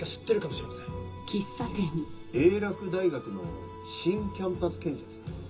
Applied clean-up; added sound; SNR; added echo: none; Wind instrument, woodwind instrument; 20 dB; reverberation time 0.2 s.